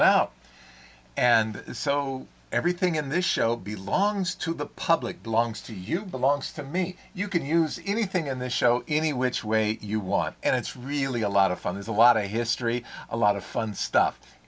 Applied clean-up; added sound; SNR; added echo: none; none; none; none.